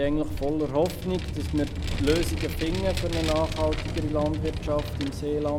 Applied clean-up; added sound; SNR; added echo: none; Vehicle; 2 dB; none.